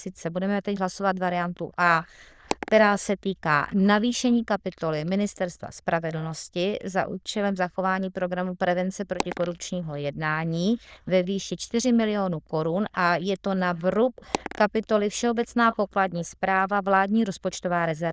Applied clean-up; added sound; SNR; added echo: neural diffusion model UNIVERSE++.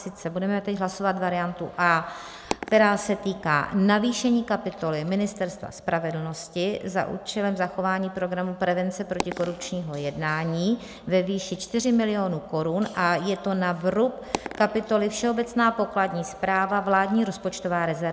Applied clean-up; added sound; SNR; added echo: none; Coin (dropping); 16 dB; none.